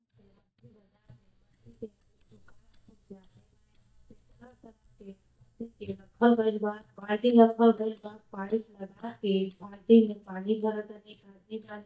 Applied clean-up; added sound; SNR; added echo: neural mask model DeepFilterNet 3.